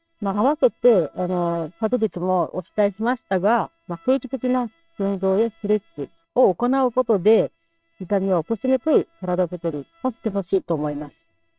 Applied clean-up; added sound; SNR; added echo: neural separator model SepFormer WHAMR!.